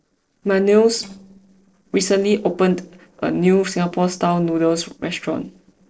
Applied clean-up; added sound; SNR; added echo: neural separator model SepFormer DNS4.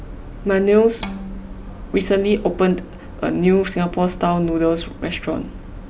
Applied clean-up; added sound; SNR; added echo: none; Bowed string instrument; 18 dB; none.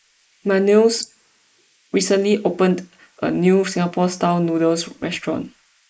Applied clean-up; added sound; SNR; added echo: neural mask model Resemble Enhance denoiser.